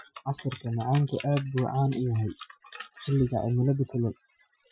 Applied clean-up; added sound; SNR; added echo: classical method Wiener filter.